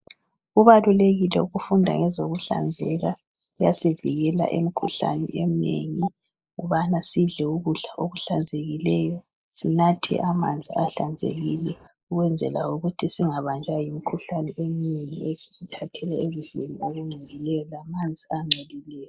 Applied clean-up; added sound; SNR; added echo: neural mask model Resemble Enhance denoiser.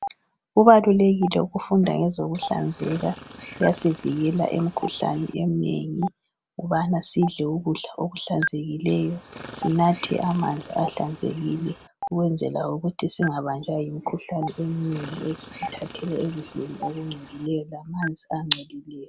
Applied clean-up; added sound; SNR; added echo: none; Stream + Chirp, tweet; 14 dB; none.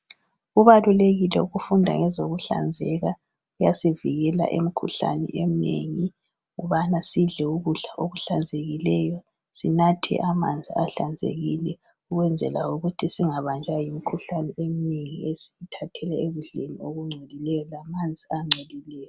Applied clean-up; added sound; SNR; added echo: none; none; none; none.